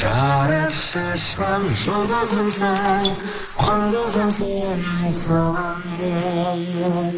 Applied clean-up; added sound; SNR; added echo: neural mask model Resemble Enhance denoiser.